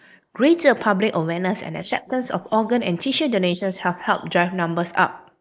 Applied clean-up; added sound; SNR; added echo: neural mask model Resemble Enhance denoiser.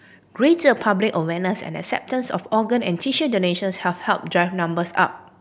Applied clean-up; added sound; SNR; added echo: none; none; none; none.